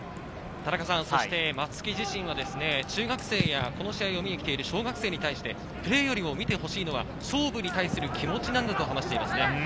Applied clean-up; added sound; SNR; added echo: none; Crack; 20 dB; none.